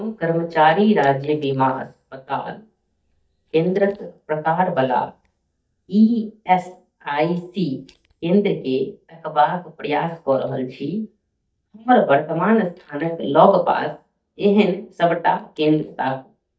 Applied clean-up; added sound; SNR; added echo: neural mask model DeepFilterNet 3.